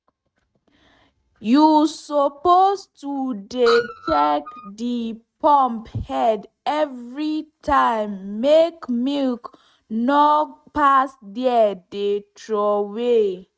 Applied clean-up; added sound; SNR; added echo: neural mask model RNNoise.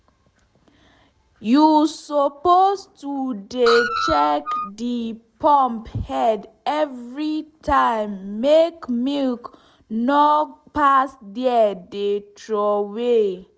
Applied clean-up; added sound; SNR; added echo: none; Screech; 4 dB; none.